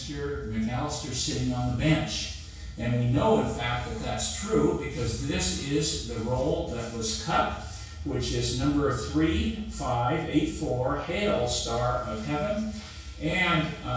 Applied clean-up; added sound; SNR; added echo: none; none; none; reverberation time 0.6 s.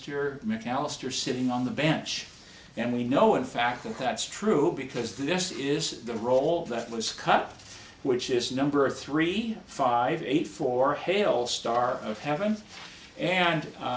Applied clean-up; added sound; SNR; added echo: none; none; none; none.